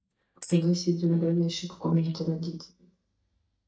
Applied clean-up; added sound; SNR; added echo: neural mask model DeepFilterNet 3.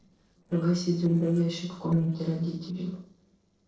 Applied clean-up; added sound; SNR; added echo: neural separator model SepFormer DNS4.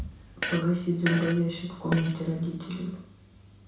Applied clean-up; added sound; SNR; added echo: none; Fart; 7 dB; reverberation time 0.7 s.